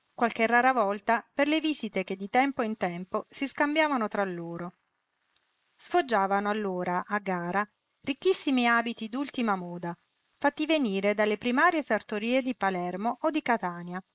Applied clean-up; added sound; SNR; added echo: neural mask model Resemble Enhance denoiser.